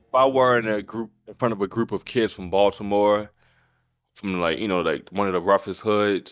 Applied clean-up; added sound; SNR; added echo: neural mask model DeepFilterNet 3.